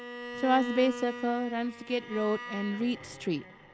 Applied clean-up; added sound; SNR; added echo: none; Bowed string instrument; 11 dB; none.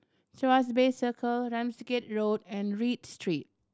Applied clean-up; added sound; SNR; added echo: none; none; none; none.